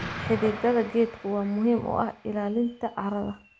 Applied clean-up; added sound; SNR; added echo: none; Explosion; 13 dB; none.